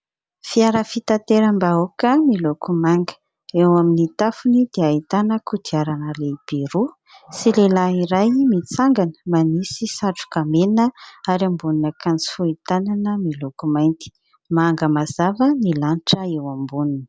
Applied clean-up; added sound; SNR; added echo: none; none; none; none.